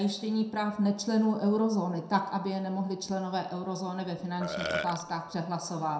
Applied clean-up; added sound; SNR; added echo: none; Burping, eructation; 5 dB; reverberation time 0.5 s.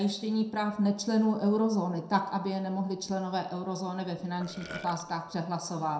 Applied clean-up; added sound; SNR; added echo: neural separator model SepFormer DNS4.